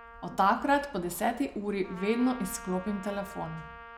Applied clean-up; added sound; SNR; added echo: none; Trumpet; 17 dB; none.